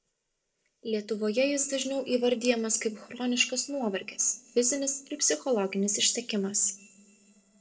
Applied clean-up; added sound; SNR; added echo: neural separator model SepFormer DNS4.